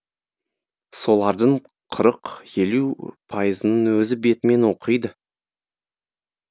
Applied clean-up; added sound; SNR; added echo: none; none; none; none.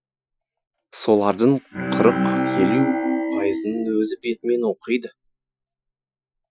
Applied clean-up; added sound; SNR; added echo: classical method Wiener filter.